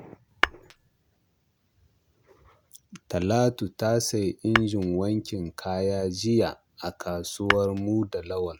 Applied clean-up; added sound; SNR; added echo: none; Tap / Glass; 1 dB; none.